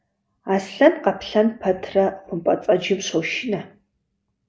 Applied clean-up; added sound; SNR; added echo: none; none; none; none.